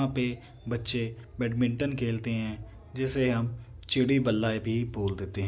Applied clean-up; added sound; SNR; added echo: none; none; none; none.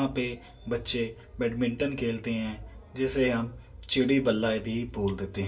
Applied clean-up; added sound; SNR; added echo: none; none; none; reverberation time 0.1 s.